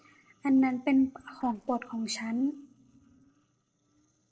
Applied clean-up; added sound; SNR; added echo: neural separator model SepFormer DNS4.